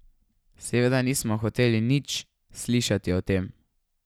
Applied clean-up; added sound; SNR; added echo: none; none; none; none.